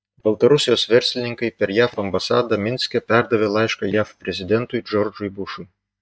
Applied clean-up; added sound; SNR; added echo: neural mask model DeepFilterNet 3.